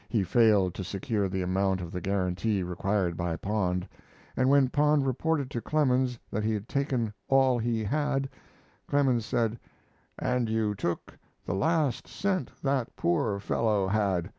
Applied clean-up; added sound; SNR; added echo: none; none; none; none.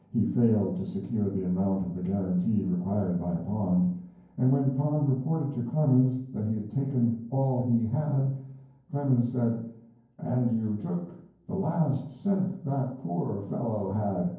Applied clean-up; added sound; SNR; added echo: none; none; none; reverberation time 0.9 s.